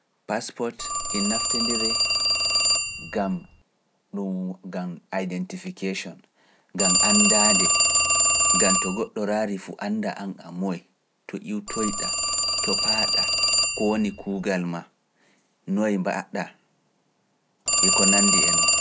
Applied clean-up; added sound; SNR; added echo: none; Telephone; -5 dB; none.